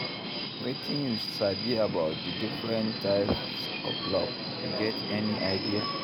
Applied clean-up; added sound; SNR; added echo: none; Subway, metro, underground; 2 dB; none.